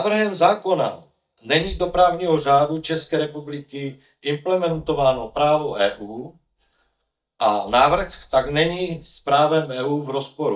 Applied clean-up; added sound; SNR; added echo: neural mask model DeepFilterNet 3.